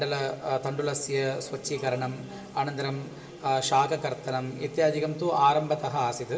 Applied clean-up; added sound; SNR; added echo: none; none; none; reverberation time 2.2 s.